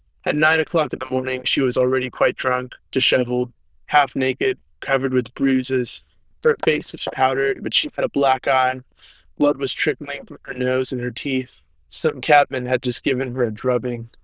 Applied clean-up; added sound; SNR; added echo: neural diffusion model UNIVERSE++.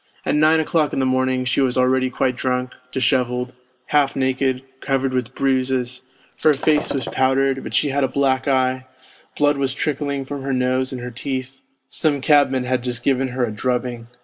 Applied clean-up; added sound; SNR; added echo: none; Shatter; 12 dB; none.